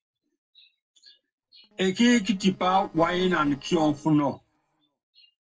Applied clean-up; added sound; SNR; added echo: neural separator model SepFormer DNS4.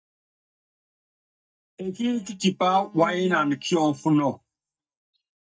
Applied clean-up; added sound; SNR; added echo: neural mask model DeepFilterNet 3.